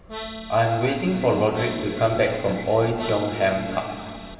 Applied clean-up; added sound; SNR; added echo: none; Accordion; 15 dB; reverberation time 2.9 s.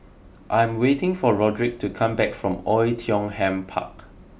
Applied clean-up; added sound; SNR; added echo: none; none; none; none.